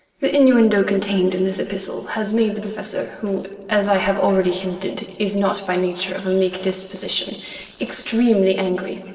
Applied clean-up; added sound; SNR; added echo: neural separator model SepFormer DNS4.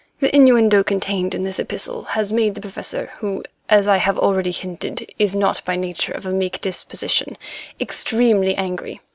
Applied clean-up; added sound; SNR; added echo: none; none; none; none.